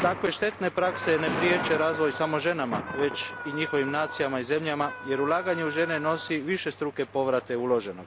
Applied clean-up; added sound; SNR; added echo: none; Thunder + Wind instrument, woodwind instrument; 9 dB; none.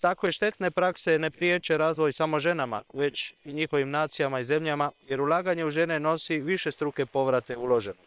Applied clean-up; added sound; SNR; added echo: neural separator model SepFormer WHAM!.